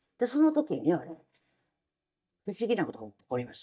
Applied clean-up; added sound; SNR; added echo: neural mask model DeepFilterNet 3.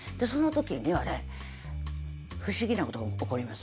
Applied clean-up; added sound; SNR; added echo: none; none; none; none.